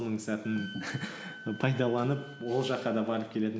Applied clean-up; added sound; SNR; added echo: none; Wind instrument, woodwind instrument; 18 dB; none.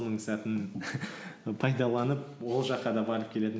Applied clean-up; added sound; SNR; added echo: none; none; none; none.